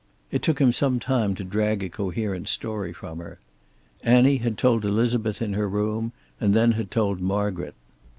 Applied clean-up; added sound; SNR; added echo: none; none; none; none.